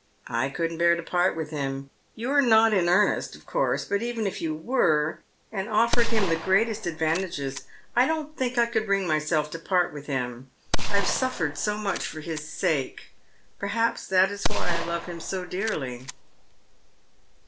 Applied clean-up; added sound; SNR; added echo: none; Gunshot, gunfire; -2 dB; none.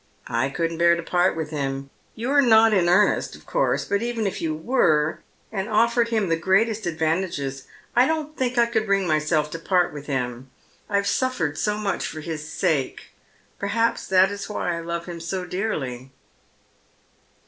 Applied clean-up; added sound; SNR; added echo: none; none; none; none.